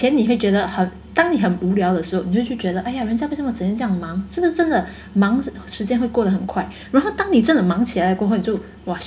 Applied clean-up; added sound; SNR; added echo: none; none; none; reverberation time 0.3 s.